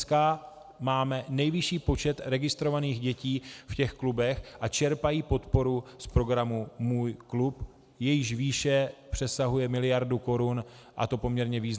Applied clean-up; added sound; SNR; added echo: none; none; none; none.